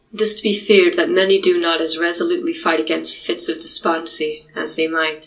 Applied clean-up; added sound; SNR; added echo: none; none; none; reverberation time 0.2 s.